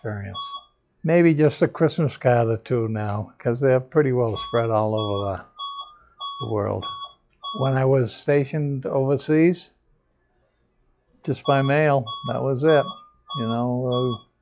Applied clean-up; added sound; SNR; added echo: classical method log-MMSE.